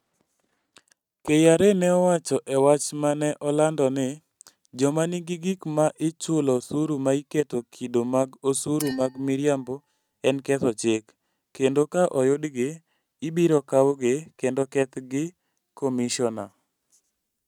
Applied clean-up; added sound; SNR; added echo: neural mask model RNNoise.